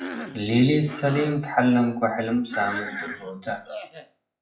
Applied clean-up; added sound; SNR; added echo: classical method WPE with log-MMSE.